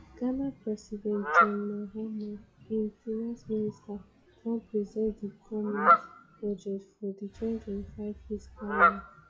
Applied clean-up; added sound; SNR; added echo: classical method log-MMSE.